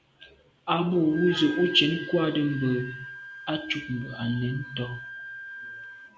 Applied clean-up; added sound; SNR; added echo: none; Wind instrument, woodwind instrument; 13 dB; none.